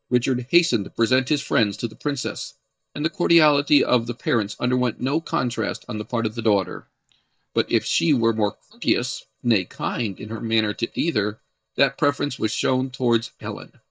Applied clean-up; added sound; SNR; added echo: neural mask model DeepFilterNet 3.